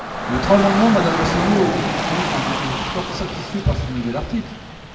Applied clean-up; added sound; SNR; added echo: none; Rain / Dog; 2 dB; reverberation time 0.6 s.